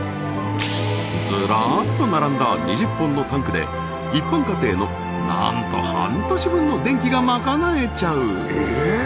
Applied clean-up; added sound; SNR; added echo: none; none; none; none.